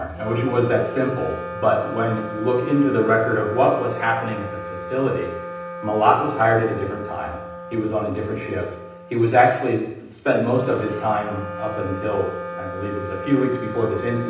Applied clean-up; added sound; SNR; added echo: none; Wind instrument, woodwind instrument; 10 dB; reverberation time 0.9 s.